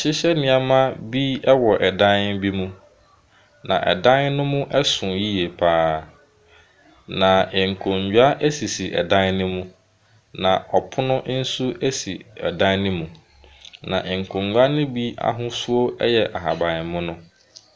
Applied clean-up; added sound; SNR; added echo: none; none; none; none.